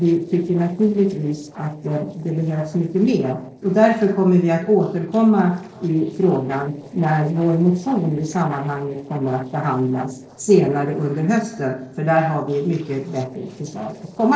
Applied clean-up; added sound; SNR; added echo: neural separator model SepFormer DNS4.